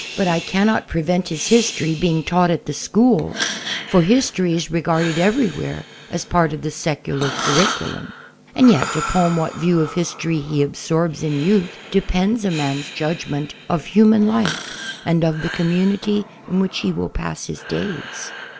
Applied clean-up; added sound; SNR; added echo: none; Breathing; 11 dB; none.